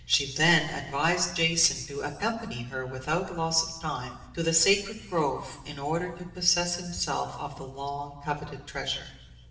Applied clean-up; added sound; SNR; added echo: none; none; none; reverberation time 1.1 s.